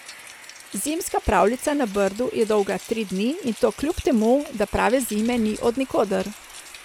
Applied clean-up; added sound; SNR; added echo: none; Rain; 19 dB; none.